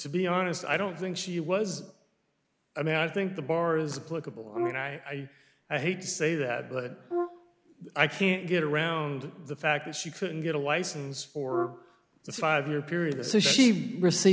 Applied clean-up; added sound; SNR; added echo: none; Brass instrument; 8 dB; none.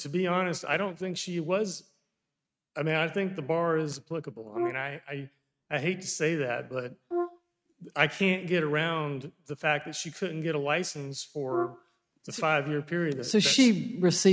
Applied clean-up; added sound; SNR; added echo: neural mask model RNNoise.